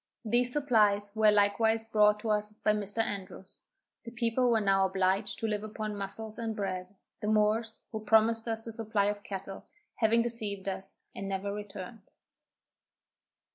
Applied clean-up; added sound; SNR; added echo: none; none; none; none.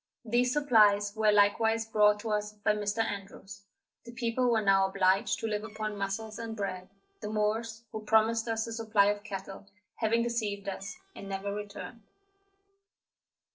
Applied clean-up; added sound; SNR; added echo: neural separator model SepFormer DNS4.